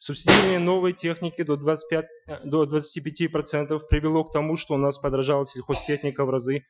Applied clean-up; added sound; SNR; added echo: classical method Wiener filter.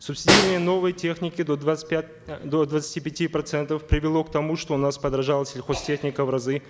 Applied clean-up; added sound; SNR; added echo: none; Snare drum; 2 dB; none.